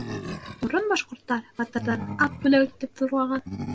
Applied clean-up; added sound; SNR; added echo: none; Animal; 11 dB; none.